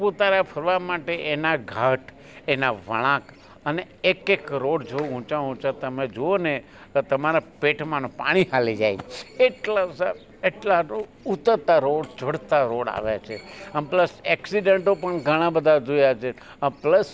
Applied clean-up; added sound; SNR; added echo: none; none; none; none.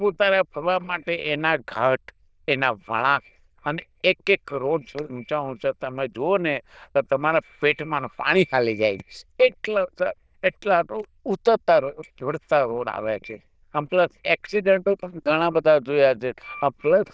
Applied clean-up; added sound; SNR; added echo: neural diffusion model UNIVERSE++.